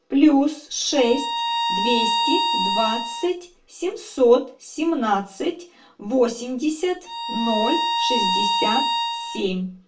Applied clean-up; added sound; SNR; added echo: none; Bowed string instrument; 1 dB; reverberation time 0.3 s.